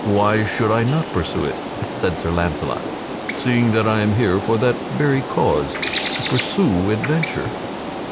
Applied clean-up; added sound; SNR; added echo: none; Bird; 5 dB; none.